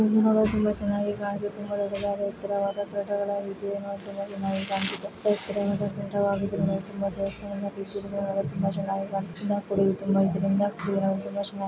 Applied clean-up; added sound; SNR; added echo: none; Domestic sounds, home sounds; 12 dB; none.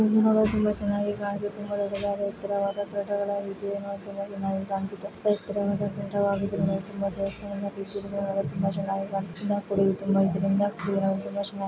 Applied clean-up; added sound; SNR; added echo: none; none; none; none.